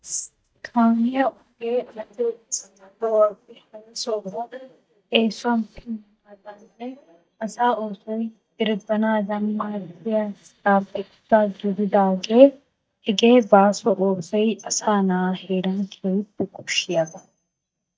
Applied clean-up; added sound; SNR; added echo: neural mask model DeepFilterNet 3.